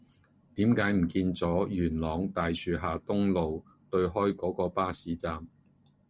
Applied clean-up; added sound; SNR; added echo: none; none; none; none.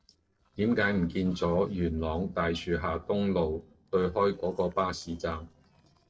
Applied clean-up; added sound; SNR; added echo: neural separator model SepFormer DNS4.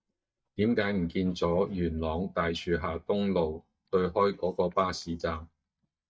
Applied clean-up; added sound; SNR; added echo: neural mask model DeepFilterNet 3.